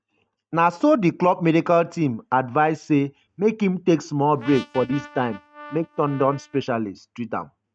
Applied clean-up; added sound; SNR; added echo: neural mask model RNNoise.